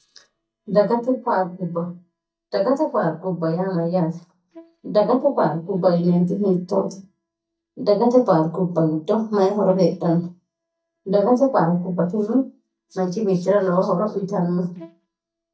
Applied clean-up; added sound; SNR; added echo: neural mask model DeepFilterNet 3.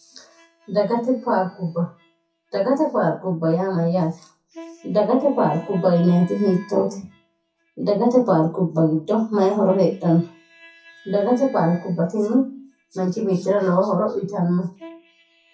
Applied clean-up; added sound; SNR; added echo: classical method WPE with log-MMSE.